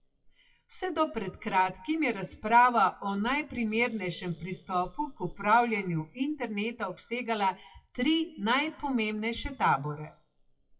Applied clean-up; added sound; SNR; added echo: classical method WPE with log-MMSE.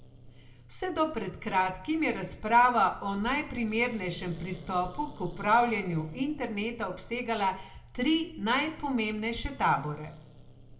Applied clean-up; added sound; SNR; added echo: none; Growling; 18 dB; reverberation time 0.2 s.